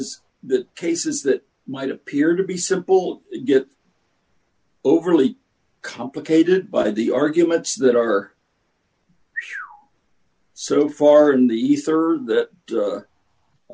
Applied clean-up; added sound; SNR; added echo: none; none; none; none.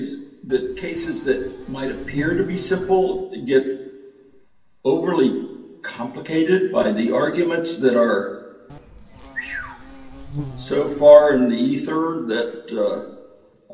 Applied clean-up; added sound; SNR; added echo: none; Insect; 15 dB; reverberation time 1.7 s.